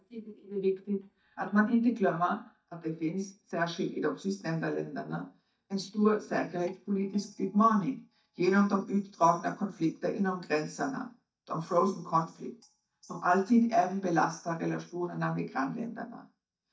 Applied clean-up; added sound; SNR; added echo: neural mask model DeepFilterNet 3.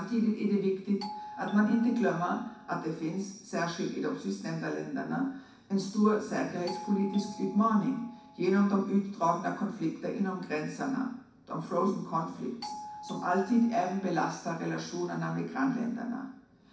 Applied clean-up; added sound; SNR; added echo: none; Doorbell; 15 dB; reverberation time 0.6 s.